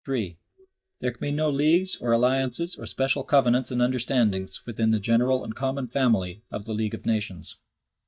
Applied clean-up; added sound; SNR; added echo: neural mask model DeepFilterNet 3.